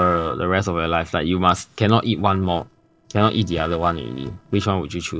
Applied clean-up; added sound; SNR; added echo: neural separator model SepFormer DNS4.